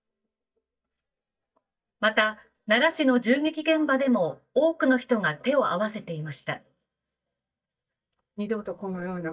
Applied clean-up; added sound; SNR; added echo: neural mask model DeepFilterNet 3.